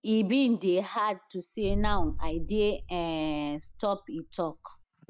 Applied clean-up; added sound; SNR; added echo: none; Boom; 3 dB; none.